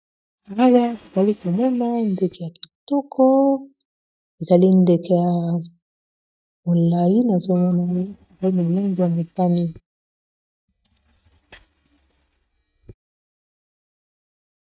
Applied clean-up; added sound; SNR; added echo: neural mask model DeepFilterNet 3.